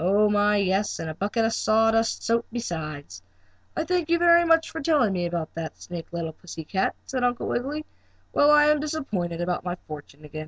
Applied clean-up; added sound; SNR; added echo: none; none; none; none.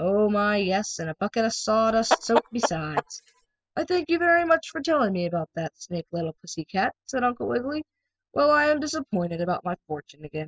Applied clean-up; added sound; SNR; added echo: classical method spectral subtraction.